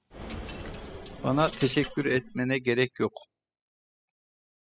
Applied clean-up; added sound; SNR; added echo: classical method spectral subtraction.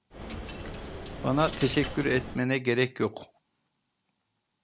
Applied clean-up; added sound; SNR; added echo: none; Coin (dropping); 8 dB; none.